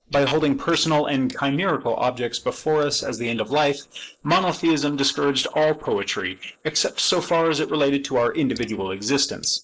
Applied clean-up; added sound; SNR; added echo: neural mask model Resemble Enhance denoiser.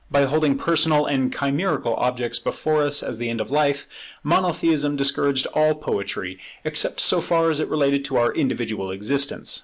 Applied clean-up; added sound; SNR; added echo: none; none; none; none.